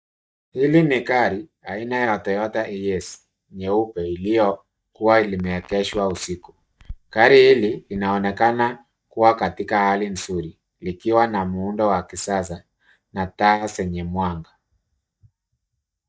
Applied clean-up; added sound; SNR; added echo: neural mask model DeepFilterNet 3.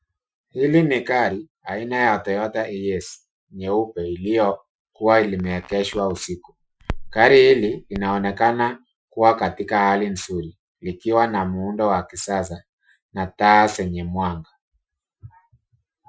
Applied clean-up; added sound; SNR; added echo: classical method Wiener filter.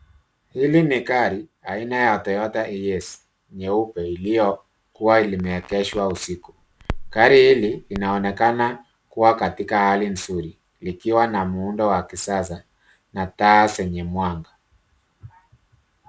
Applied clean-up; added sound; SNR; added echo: none; Crackle; 14 dB; none.